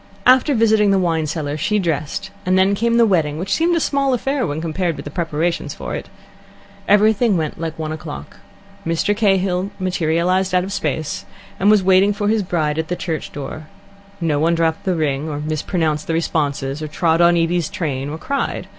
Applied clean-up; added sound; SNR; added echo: none; none; none; none.